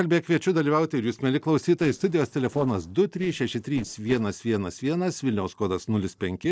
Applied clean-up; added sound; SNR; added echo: neural separator model SepFormer DNS4.